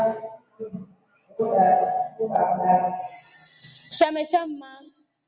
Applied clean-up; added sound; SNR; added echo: none; none; none; none.